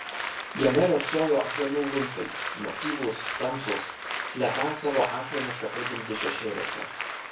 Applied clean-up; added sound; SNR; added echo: none; Applause; 4 dB; reverberation time 0.3 s.